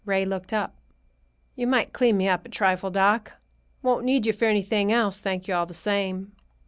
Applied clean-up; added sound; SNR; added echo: none; none; none; none.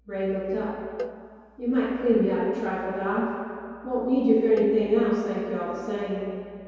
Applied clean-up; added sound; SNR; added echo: none; Cowbell; 16 dB; reverberation time 2.2 s.